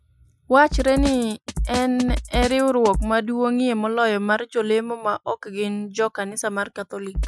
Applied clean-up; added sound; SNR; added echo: classical method Wiener filter.